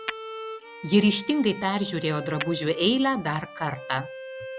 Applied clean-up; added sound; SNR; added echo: none; Bowed string instrument + Tap / Hammer; 12 dB; none.